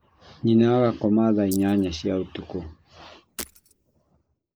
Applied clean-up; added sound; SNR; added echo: neural mask model Resemble Enhance denoiser.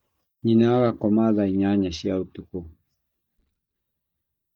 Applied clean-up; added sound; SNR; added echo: neural mask model DeepFilterNet 3.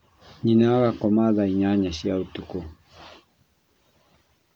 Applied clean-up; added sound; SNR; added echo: none; none; none; none.